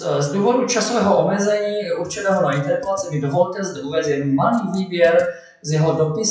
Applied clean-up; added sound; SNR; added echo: classical method WPE with log-MMSE.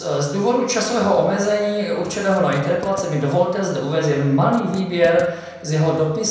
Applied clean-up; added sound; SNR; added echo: none; Writing; 19 dB; reverberation time 0.9 s.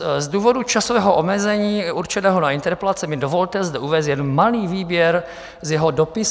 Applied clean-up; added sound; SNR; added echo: none; none; none; none.